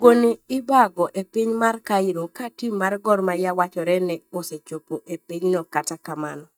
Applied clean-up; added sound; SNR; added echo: neural mask model DeepFilterNet 3.